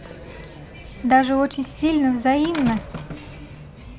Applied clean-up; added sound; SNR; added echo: none; Slam; 15 dB; none.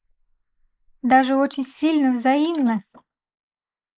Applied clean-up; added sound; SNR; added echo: neural mask model Resemble Enhance denoiser.